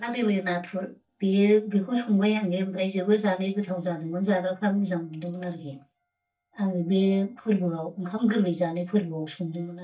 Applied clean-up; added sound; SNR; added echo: neural mask model DeepFilterNet 3.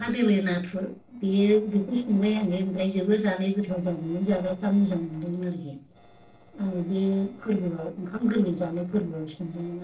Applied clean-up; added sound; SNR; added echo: neural separator model SepFormer DNS4.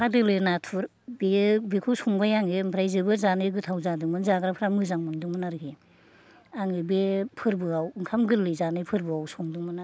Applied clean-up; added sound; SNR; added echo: none; none; none; none.